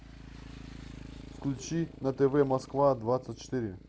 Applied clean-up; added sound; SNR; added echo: none; Motorcycle; 16 dB; none.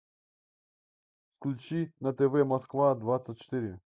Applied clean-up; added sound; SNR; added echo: neural mask model Resemble Enhance denoiser.